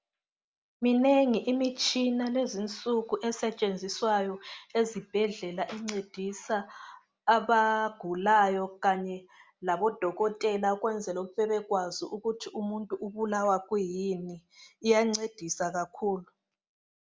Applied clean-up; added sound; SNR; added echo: none; none; none; none.